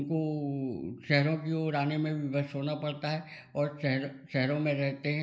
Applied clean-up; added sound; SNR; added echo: none; none; none; none.